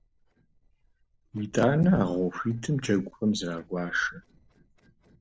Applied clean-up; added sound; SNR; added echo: neural separator model SepFormer DNS4.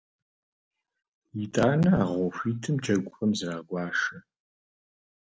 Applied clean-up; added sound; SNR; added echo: none; none; none; none.